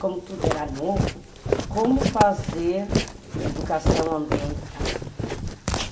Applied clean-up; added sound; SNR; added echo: none; Walk, footsteps; -1 dB; reverberation time 2.4 s.